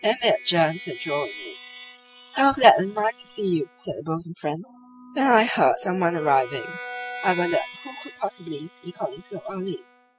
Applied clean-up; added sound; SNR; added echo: classical method spectral subtraction.